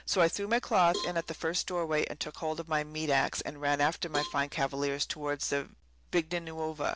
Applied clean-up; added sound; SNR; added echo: none; Cowbell; 14 dB; none.